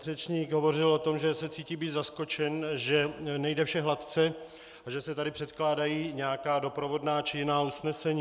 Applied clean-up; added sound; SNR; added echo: none; none; none; none.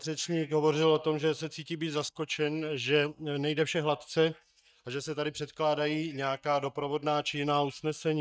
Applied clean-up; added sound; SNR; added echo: neural mask model DeepFilterNet 3.